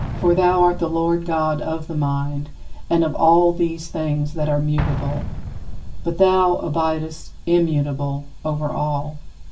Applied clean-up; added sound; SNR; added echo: none; Explosion; 13 dB; reverberation time 0.2 s.